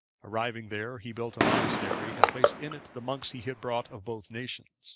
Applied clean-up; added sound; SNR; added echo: none; Crushing + Fireworks; -4 dB; none.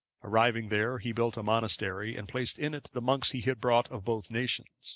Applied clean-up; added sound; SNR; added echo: none; none; none; none.